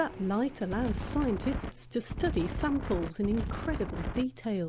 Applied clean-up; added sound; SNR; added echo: none; Wind; 3 dB; none.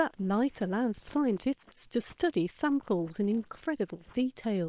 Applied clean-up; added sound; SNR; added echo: neural separator model SepFormer WHAM!.